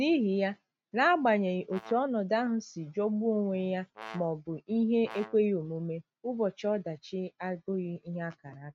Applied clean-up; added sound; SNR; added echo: neural mask model RNNoise.